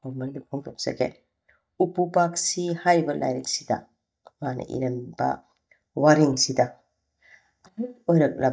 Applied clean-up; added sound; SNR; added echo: neural mask model DeepFilterNet 3.